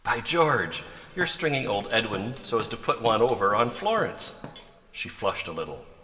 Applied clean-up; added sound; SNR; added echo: none; Drum kit; 17 dB; reverberation time 1.9 s.